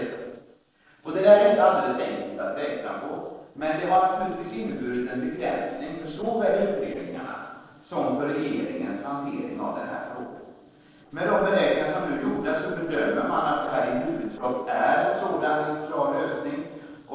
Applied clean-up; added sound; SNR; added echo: neural separator model SepFormer DNS4.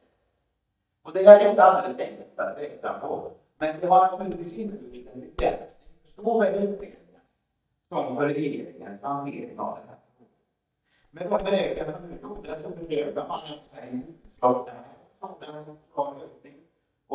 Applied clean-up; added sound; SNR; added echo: neural mask model DeepFilterNet 3.